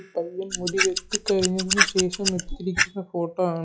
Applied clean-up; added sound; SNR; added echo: classical method log-MMSE.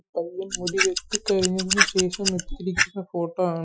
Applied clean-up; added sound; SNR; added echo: classical method Wiener filter.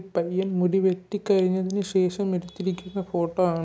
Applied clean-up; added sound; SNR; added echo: none; none; none; none.